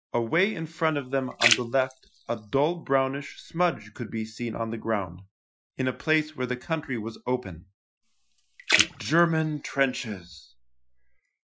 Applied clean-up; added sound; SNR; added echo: classical method Wiener filter.